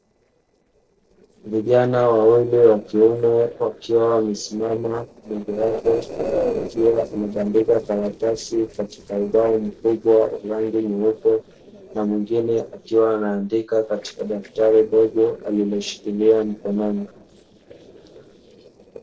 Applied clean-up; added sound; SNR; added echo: neural separator model SepFormer DNS4.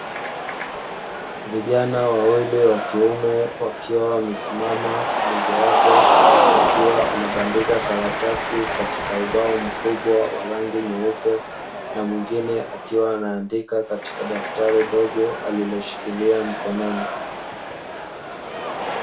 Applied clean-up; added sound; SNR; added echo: none; Cheering; 1 dB; reverberation time 0.3 s.